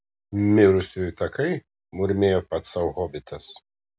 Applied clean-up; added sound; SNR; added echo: none; none; none; none.